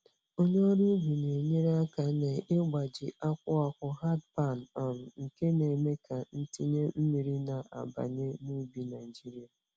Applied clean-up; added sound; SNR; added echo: none; none; none; none.